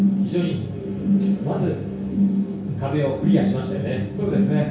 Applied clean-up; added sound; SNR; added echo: none; none; none; reverberation time 0.6 s.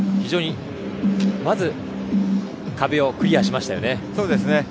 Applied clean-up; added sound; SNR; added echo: none; none; none; none.